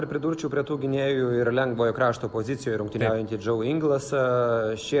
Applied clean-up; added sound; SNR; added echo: none; none; none; none.